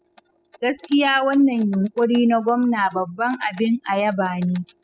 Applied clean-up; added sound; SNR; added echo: classical method spectral subtraction.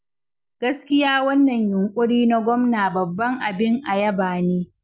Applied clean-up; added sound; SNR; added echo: none; none; none; none.